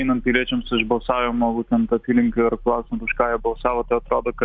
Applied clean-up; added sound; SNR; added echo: none; Growling; 17 dB; none.